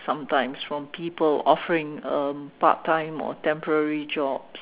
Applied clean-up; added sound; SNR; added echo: none; none; none; none.